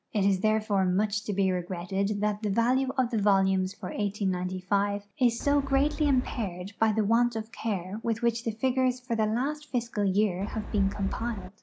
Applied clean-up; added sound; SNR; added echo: none; Wind; 6 dB; none.